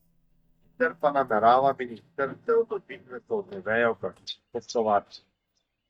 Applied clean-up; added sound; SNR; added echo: neural mask model DeepFilterNet 3.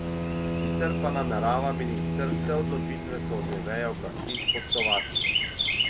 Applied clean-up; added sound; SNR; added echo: none; Chirp, tweet + Bowed string instrument; -5 dB; none.